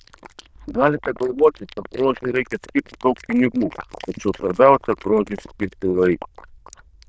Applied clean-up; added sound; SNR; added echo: neural diffusion model UNIVERSE++.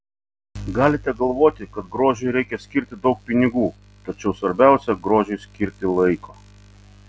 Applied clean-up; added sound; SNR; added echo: none; none; none; none.